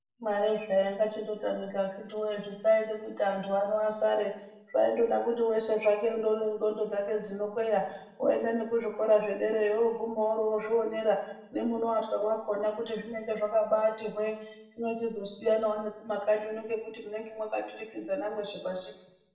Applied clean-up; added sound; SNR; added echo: none; none; none; reverberation time 0.8 s.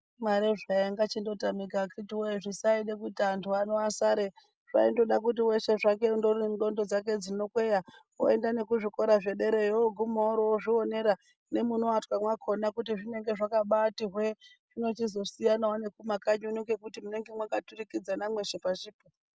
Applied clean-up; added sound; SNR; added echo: none; none; none; none.